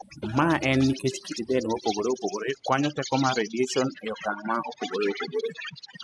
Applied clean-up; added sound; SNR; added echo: classical method spectral subtraction.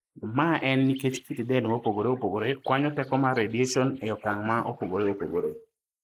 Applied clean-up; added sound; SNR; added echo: neural mask model Resemble Enhance denoiser.